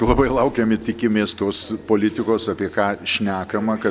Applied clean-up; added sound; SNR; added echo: none; Knock; 15 dB; none.